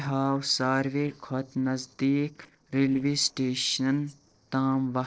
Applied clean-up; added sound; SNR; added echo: neural separator model SepFormer DNS4.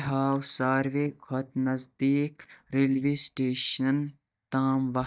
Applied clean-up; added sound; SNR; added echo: neural mask model DeepFilterNet 3.